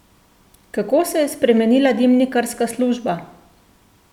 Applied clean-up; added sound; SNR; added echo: none; none; none; none.